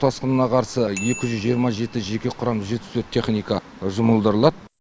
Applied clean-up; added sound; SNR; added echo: none; Bicycle bell; 19 dB; none.